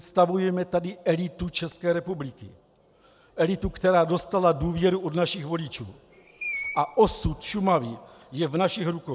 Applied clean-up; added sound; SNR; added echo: none; Screech; 14 dB; none.